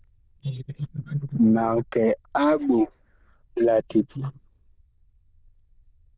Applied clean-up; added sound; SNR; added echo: neural diffusion model UNIVERSE++.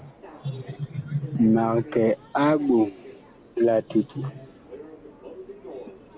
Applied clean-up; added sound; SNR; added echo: none; Subway, metro, underground; 19 dB; none.